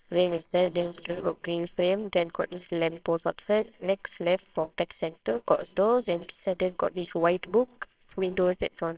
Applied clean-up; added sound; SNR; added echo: neural separator model SepFormer WHAMR!.